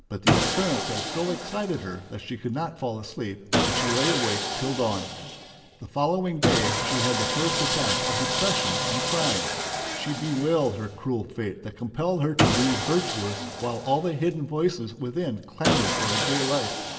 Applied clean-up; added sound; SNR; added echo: none; Sawing; 0 dB; reverberation time 1.9 s.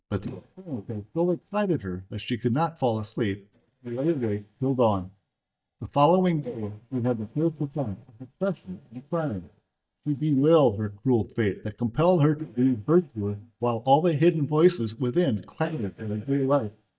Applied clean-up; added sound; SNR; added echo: neural mask model DeepFilterNet 3.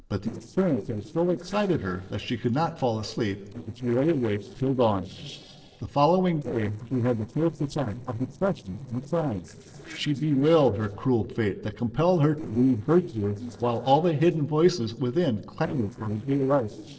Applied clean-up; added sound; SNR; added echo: neural separator model SepFormer DNS4.